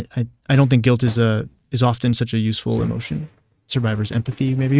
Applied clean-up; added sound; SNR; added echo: neural mask model RNNoise.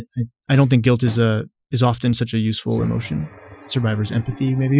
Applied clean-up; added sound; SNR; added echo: classical method Wiener filter.